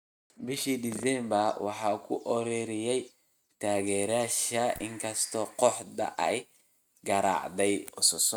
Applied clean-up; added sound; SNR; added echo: neural mask model RNNoise.